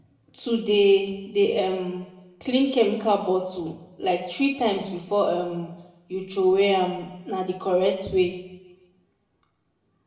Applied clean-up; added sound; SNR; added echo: none; none; none; reverberation time 0.8 s.